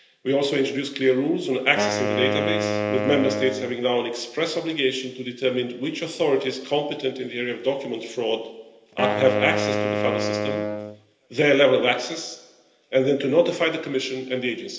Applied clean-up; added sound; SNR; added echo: none; Wind instrument, woodwind instrument; 3 dB; reverberation time 1.4 s.